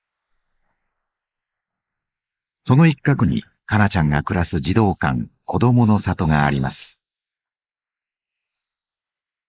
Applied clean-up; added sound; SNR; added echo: neural mask model Resemble Enhance denoiser.